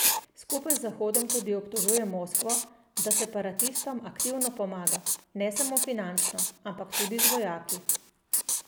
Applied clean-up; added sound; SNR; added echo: none; Writing; -3 dB; none.